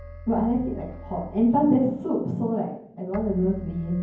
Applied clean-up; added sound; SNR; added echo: none; Keyboard (musical); 16 dB; reverberation time 0.9 s.